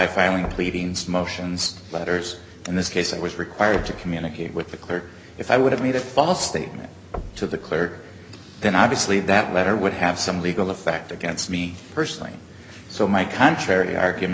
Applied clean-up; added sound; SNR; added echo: none; Knock; 18 dB; none.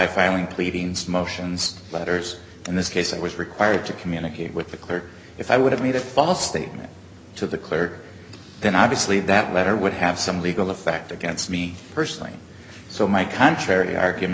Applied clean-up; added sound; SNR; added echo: none; none; none; none.